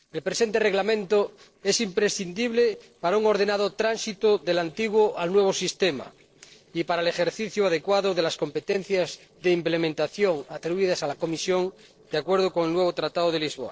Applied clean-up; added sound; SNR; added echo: neural separator model SepFormer DNS4.